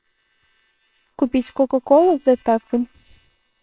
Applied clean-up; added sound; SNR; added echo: neural separator model SepFormer WHAMR!.